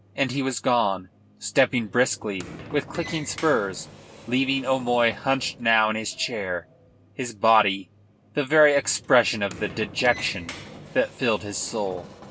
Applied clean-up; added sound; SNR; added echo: none; Sliding door; 18 dB; none.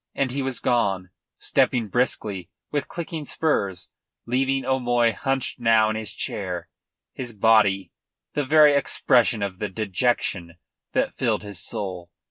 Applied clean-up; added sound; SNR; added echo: none; none; none; none.